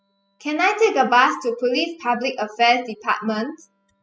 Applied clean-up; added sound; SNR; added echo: classical method spectral subtraction.